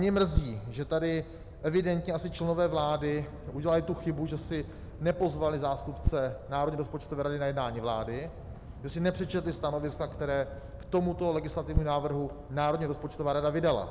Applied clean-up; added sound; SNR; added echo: none; Bird vocalization, bird call, bird song; 9 dB; none.